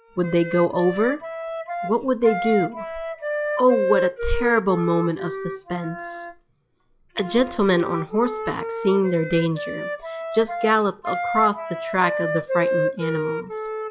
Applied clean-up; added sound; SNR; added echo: classical method log-MMSE.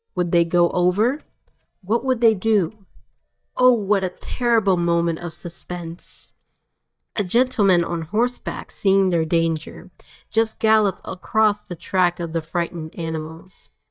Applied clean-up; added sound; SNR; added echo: neural mask model DeepFilterNet 3.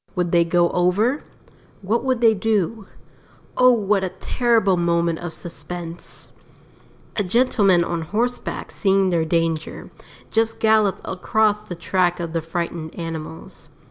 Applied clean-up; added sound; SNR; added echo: none; none; none; none.